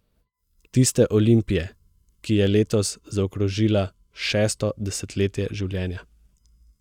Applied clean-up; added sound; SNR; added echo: neural mask model DeepFilterNet 3.